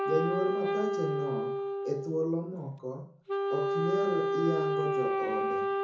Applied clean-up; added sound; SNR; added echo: none; Wind instrument, woodwind instrument; -3 dB; reverberation time 0.6 s.